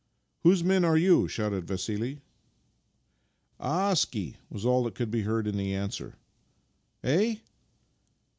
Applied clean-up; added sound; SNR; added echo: none; none; none; none.